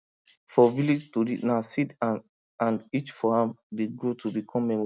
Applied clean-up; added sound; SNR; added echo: none; none; none; none.